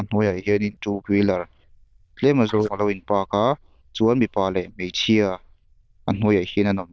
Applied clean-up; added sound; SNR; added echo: neural diffusion model UNIVERSE++.